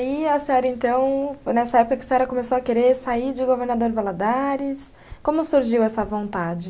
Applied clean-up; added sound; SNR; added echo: none; none; none; none.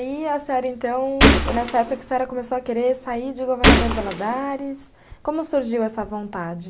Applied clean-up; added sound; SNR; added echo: none; Gunshot, gunfire; -5 dB; none.